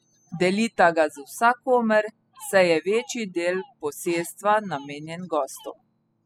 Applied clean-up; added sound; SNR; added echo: classical method spectral subtraction.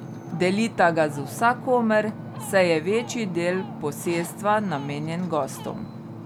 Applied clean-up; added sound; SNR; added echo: none; Ocean; 12 dB; none.